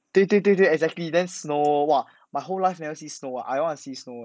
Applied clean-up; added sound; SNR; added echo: none; none; none; none.